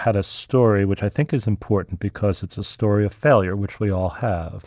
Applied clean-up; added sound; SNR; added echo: none; none; none; none.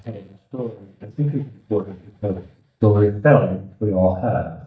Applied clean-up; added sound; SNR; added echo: neural mask model DeepFilterNet 3.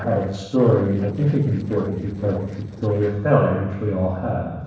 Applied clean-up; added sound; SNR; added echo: neural separator model SepFormer DNS4.